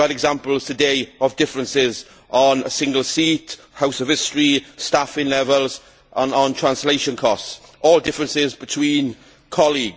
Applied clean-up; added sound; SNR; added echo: none; none; none; none.